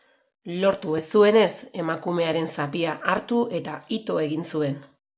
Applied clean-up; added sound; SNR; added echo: none; none; none; none.